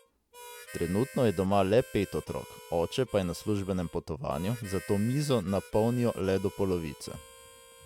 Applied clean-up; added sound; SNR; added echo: none; Harmonica; 19 dB; none.